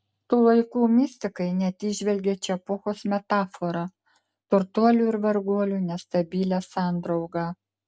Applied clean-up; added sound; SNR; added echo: none; none; none; none.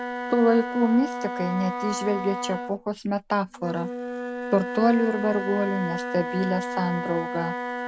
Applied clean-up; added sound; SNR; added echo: none; Wind instrument, woodwind instrument; 6 dB; none.